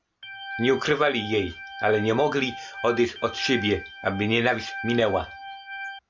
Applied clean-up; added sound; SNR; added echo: none; Organ; 12 dB; none.